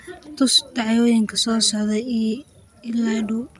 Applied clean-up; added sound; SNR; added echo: none; none; none; none.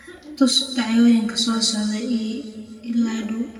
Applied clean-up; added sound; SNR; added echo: none; none; none; reverberation time 1.8 s.